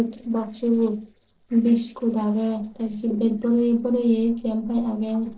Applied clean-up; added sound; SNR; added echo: neural separator model SepFormer DNS4.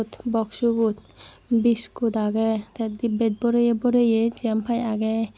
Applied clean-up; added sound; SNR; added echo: none; none; none; none.